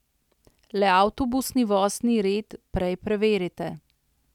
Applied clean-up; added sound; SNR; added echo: none; none; none; none.